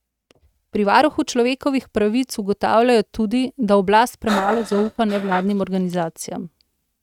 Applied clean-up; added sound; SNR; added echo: neural mask model RNNoise.